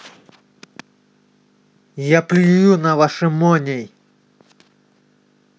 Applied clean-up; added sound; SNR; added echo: none; none; none; none.